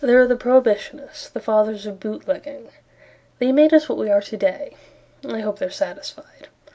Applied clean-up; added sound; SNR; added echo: none; none; none; none.